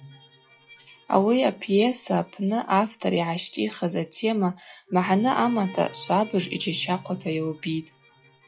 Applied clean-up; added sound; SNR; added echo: classical method log-MMSE.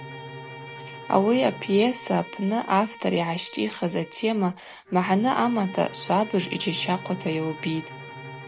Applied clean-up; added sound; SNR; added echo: none; Bowed string instrument + Bowed string instrument; 15 dB; none.